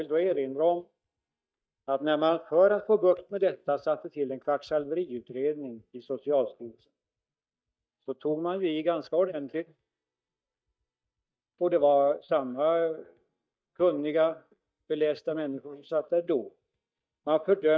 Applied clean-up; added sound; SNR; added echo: neural mask model DeepFilterNet 3.